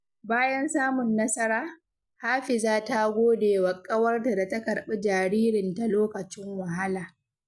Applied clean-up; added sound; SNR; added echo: none; none; none; none.